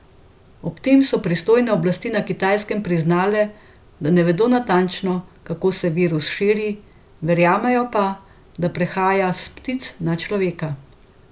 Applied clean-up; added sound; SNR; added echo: none; none; none; none.